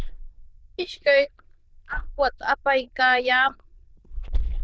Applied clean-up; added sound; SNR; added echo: neural diffusion model UNIVERSE++.